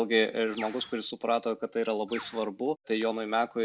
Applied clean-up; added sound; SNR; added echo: none; Bird; 14 dB; none.